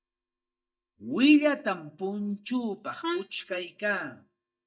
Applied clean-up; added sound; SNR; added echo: neural mask model DeepFilterNet 3.